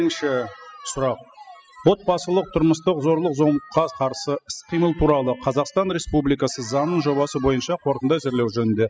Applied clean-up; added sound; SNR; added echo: classical method spectral subtraction.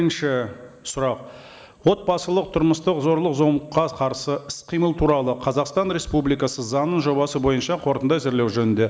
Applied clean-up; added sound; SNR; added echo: none; none; none; none.